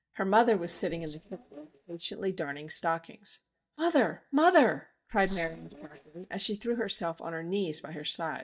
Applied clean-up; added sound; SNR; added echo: neural mask model DeepFilterNet 3.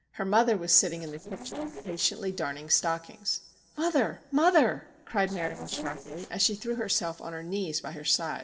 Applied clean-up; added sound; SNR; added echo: neural separator model SepFormer DNS4.